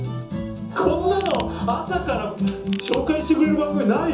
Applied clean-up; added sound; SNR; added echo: none; Ratchet, pawl / Tools; 15 dB; reverberation time 0.6 s.